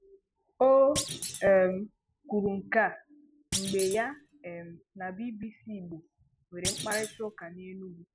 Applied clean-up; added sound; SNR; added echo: none; Thump, thud; 6 dB; none.